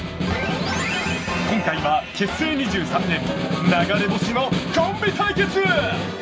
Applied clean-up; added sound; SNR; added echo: none; Snare drum; 4 dB; reverberation time 0.2 s.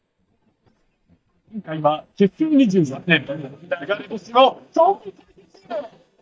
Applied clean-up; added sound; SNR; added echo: neural mask model DeepFilterNet 3.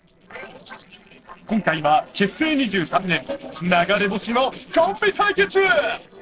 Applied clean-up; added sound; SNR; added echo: neural separator model SepFormer DNS4.